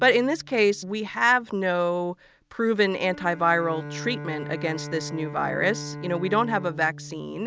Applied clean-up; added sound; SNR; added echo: none; Bowed string instrument; 13 dB; none.